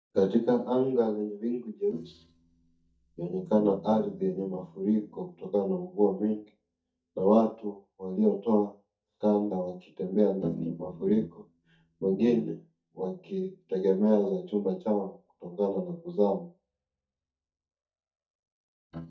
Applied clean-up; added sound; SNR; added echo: neural mask model DeepFilterNet 3.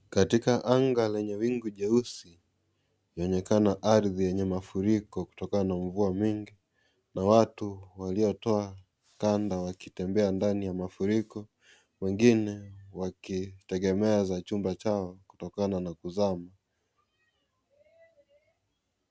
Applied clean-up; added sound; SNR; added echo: none; none; none; none.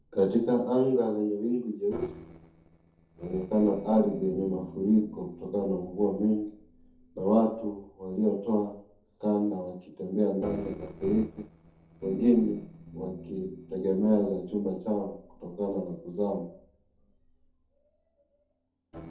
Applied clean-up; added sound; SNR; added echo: neural separator model SepFormer DNS4.